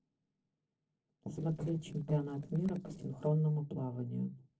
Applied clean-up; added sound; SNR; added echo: neural separator model SepFormer DNS4.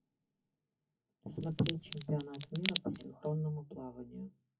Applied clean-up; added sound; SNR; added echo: classical method WPE with log-MMSE.